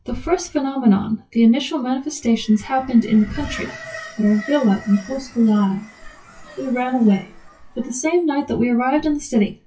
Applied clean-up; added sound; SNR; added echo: classical method WPE with log-MMSE.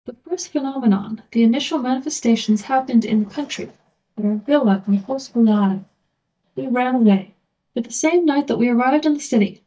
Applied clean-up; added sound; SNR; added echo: neural mask model DeepFilterNet 3.